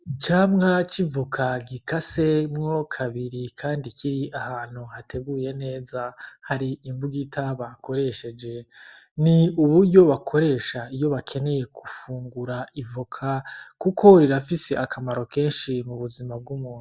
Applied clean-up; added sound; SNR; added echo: none; none; none; none.